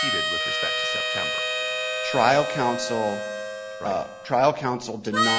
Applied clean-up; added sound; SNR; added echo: none; Harmonica; 1 dB; none.